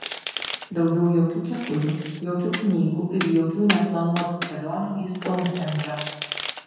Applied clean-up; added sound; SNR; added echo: none; Domestic sounds, home sounds; 7 dB; reverberation time 1.2 s.